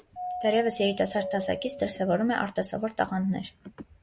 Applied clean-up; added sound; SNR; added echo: none; Doorbell; 9 dB; none.